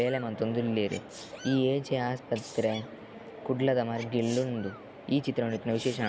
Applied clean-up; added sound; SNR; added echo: none; Sneeze; 18 dB; none.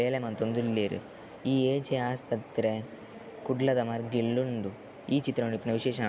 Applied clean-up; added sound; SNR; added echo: none; none; none; none.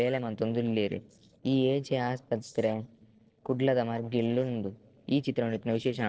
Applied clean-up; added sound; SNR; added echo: neural separator model SepFormer DNS4.